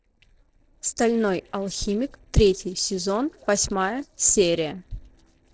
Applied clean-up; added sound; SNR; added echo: neural separator model SepFormer DNS4.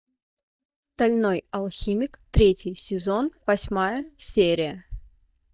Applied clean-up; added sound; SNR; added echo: neural mask model DeepFilterNet 3.